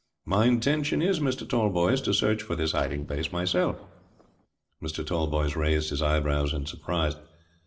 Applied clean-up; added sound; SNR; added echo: neural separator model SepFormer DNS4.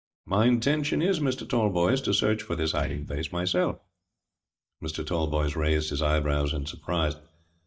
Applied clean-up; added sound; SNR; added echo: neural mask model DeepFilterNet 3.